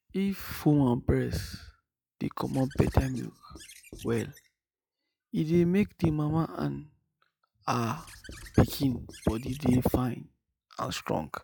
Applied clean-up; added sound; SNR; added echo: classical method log-MMSE.